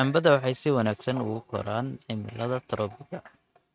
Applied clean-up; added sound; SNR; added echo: neural mask model RNNoise.